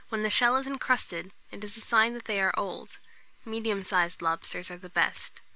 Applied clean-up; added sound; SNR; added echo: none; none; none; none.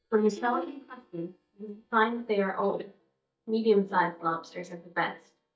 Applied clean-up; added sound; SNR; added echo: neural mask model DeepFilterNet 3.